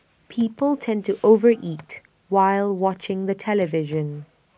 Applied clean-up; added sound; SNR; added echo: none; none; none; none.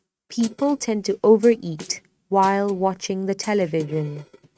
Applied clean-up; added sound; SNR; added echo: neural mask model RNNoise.